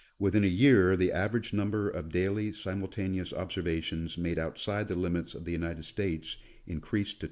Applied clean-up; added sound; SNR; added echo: neural mask model Resemble Enhance denoiser.